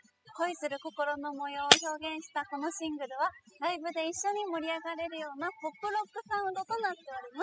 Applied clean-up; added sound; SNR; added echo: classical method spectral subtraction.